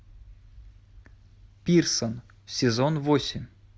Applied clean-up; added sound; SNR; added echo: none; none; none; none.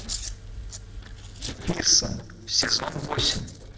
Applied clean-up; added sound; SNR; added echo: neural separator model SepFormer DNS4.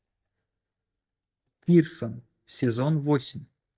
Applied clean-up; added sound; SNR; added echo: neural mask model DeepFilterNet 3.